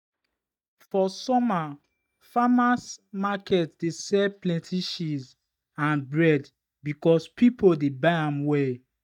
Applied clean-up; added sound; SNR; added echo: neural mask model DeepFilterNet 3.